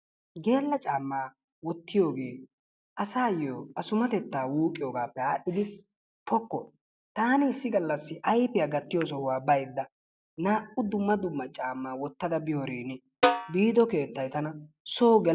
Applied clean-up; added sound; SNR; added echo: none; Snare drum; 2 dB; none.